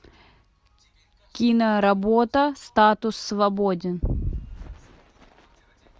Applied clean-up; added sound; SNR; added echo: none; none; none; none.